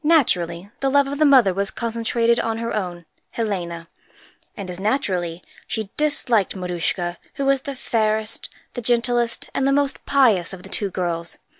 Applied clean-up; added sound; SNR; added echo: none; none; none; none.